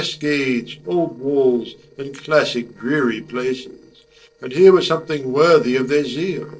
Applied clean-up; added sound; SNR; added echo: neural separator model SepFormer DNS4.